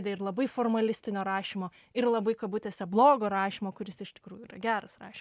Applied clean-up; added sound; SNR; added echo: none; none; none; none.